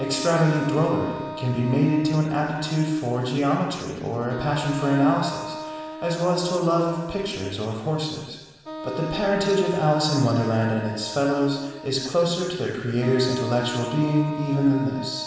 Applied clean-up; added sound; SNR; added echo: none; Wind instrument, woodwind instrument; 12 dB; reverberation time 1.3 s.